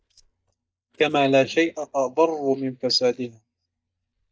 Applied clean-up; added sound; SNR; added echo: neural mask model DeepFilterNet 3.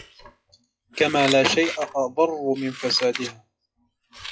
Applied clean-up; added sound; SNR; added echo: classical method WPE with log-MMSE.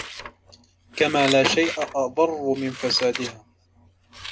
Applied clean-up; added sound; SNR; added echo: none; Scissors; 11 dB; reverberation time 0.2 s.